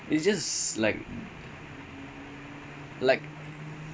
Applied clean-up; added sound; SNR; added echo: none; none; none; none.